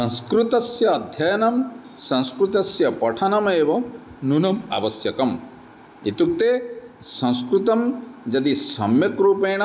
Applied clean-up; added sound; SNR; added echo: none; none; none; none.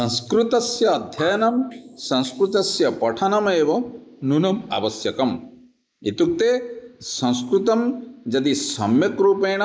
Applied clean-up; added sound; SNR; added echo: neural mask model Resemble Enhance denoiser.